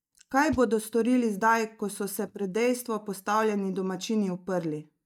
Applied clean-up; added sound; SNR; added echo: neural mask model DeepFilterNet 3.